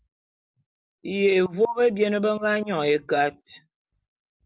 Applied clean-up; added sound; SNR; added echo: none; none; none; none.